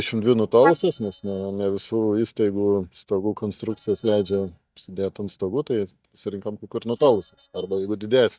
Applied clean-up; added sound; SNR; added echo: neural mask model DeepFilterNet 3.